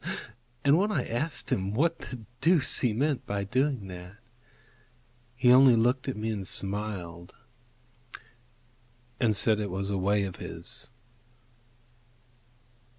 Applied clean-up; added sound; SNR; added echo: none; none; none; none.